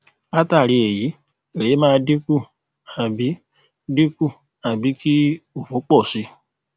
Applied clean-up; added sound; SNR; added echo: none; none; none; none.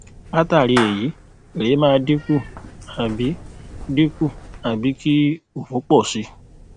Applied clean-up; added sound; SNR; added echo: none; Meow / Clapping; 15 dB; none.